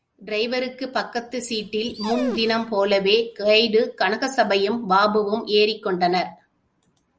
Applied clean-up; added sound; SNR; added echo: none; Dog; 12 dB; none.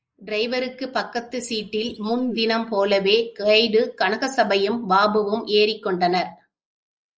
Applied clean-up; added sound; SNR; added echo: neural mask model Resemble Enhance denoiser.